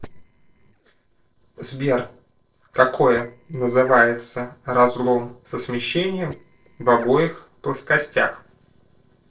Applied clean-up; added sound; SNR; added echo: neural separator model SepFormer DNS4.